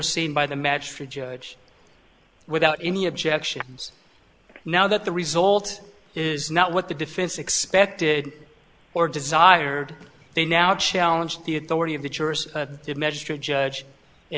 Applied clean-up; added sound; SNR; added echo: none; none; none; none.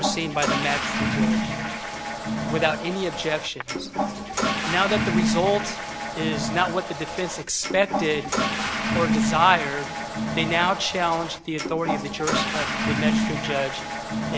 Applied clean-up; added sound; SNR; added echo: none; Toilet flush / Water; 0 dB; none.